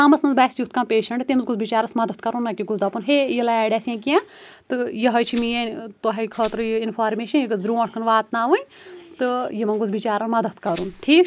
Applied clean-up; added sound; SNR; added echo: none; Rattle (instrument); 6 dB; none.